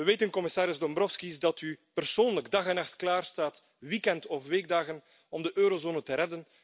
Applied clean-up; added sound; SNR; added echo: none; none; none; none.